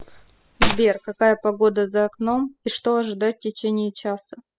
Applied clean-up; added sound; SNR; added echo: classical method spectral subtraction.